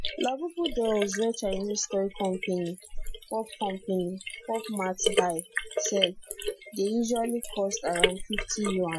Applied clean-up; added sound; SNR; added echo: classical method Wiener filter.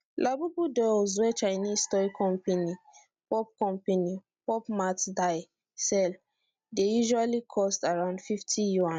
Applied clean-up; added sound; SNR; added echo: none; none; none; none.